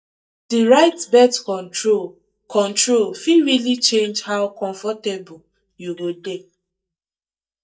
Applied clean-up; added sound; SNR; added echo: neural mask model DeepFilterNet 3.